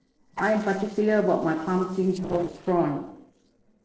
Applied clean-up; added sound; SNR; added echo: neural separator model SepFormer DNS4.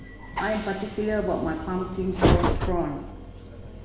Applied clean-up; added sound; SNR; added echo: none; Train; -1 dB; reverberation time 2.4 s.